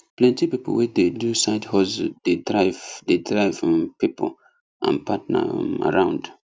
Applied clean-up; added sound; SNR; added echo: none; none; none; none.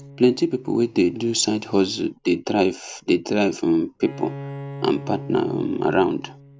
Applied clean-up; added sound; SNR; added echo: none; Bowed string instrument; 16 dB; none.